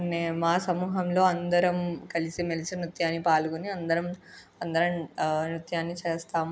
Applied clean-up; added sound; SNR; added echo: none; none; none; none.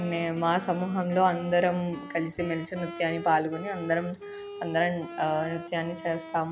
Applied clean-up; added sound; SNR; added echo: none; Wind instrument, woodwind instrument; 14 dB; none.